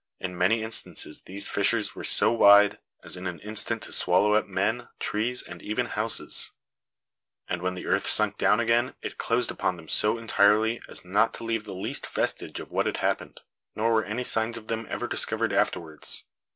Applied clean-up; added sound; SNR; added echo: none; none; none; none.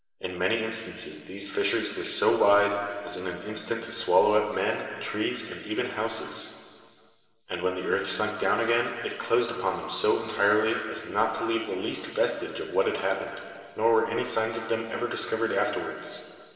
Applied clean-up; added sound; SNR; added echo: none; none; none; reverberation time 2.3 s.